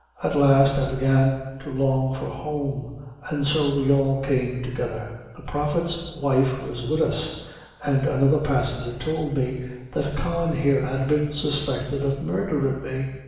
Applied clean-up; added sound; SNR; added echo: none; none; none; reverberation time 1.1 s.